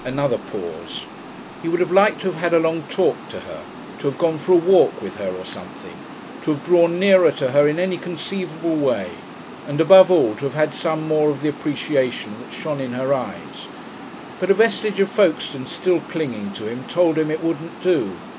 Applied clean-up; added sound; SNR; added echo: none; Water; 15 dB; none.